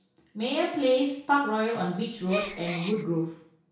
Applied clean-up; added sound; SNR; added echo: none; Gasp; 8 dB; reverberation time 0.6 s.